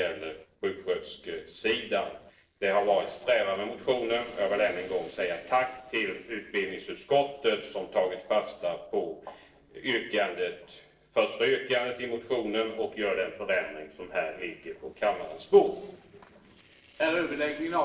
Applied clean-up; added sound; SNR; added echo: neural separator model SepFormer DNS4.